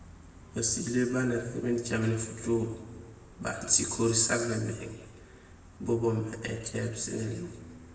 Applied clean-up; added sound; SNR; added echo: none; Gull, seagull; 19 dB; reverberation time 1.2 s.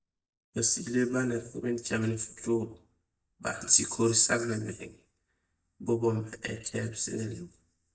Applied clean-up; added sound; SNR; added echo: neural mask model DeepFilterNet 3.